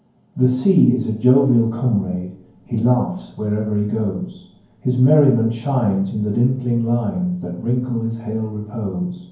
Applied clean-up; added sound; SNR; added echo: none; none; none; reverberation time 0.9 s.